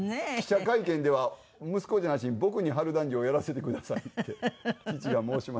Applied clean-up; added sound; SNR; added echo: none; none; none; none.